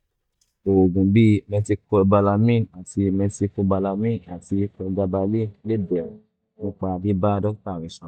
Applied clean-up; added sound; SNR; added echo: neural mask model DeepFilterNet 3.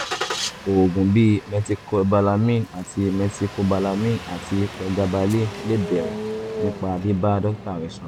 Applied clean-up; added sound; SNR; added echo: none; Engine starting; 11 dB; none.